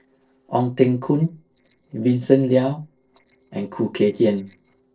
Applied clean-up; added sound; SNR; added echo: neural separator model SepFormer DNS4.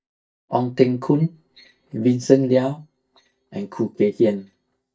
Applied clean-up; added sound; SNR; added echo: neural mask model DeepFilterNet 3.